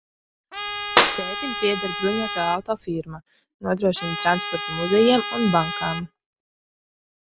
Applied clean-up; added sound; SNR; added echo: none; Trumpet + Clapping; 3 dB; none.